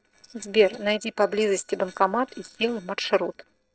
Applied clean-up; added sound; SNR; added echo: neural separator model SepFormer DNS4.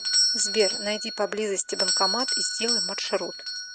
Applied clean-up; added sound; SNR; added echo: none; Doorbell; -2 dB; none.